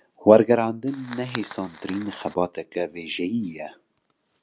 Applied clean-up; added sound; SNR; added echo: none; Fire; 17 dB; none.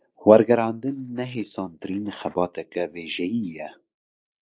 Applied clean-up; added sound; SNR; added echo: neural mask model Resemble Enhance denoiser.